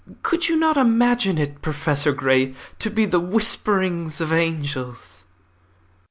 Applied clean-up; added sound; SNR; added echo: none; none; none; none.